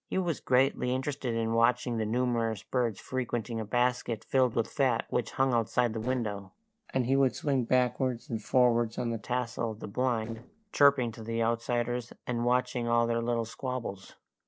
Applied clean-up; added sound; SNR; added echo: neural separator model SepFormer DNS4.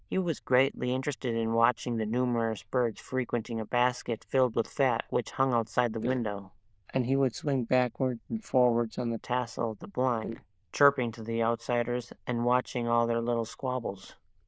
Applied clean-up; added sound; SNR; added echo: neural diffusion model UNIVERSE++.